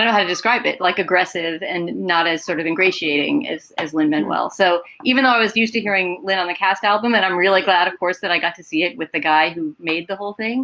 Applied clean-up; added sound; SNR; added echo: none; none; none; none.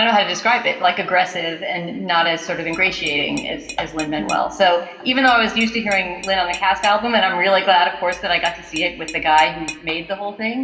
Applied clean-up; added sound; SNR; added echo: none; Tap / Glass; 17 dB; reverberation time 1.5 s.